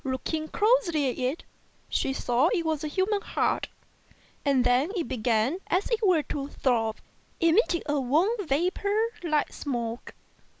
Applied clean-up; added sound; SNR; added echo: none; none; none; none.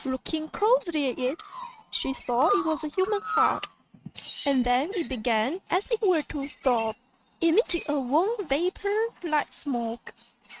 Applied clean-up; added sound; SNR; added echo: neural mask model RNNoise.